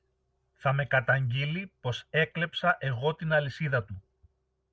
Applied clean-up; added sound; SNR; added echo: none; none; none; none.